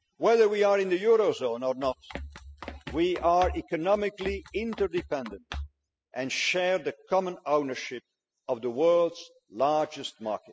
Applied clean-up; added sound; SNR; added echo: classical method spectral subtraction.